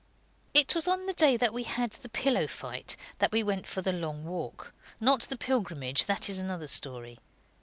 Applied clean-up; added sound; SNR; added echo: none; none; none; none.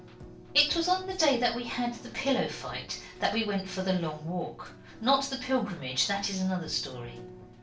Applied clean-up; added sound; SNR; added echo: none; Keyboard (musical); 17 dB; reverberation time 0.3 s.